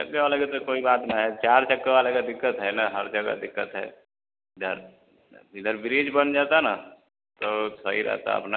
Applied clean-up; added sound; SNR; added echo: none; none; none; none.